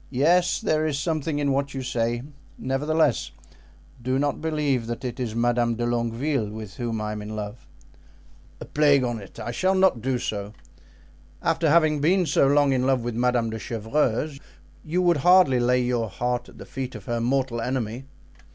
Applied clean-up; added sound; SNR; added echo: none; none; none; none.